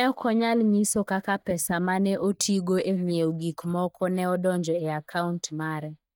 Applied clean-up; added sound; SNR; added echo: neural mask model DeepFilterNet 3.